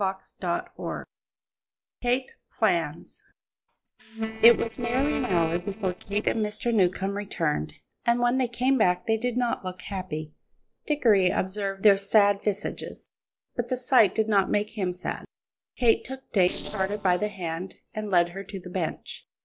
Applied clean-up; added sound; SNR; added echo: neural separator model SepFormer DNS4.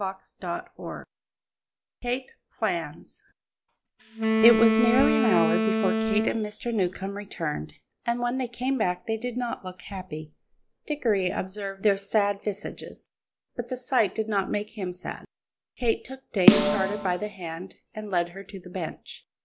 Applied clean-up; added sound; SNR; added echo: none; Wind instrument, woodwind instrument + Snare drum; -3 dB; none.